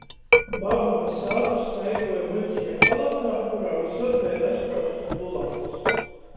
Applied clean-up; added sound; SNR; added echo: none; Chink, clink; 2 dB; reverberation time 1.9 s.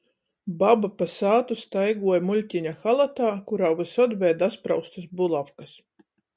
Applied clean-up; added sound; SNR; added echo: none; none; none; none.